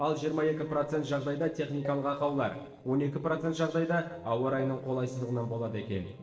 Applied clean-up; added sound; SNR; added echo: neural separator model SepFormer DNS4.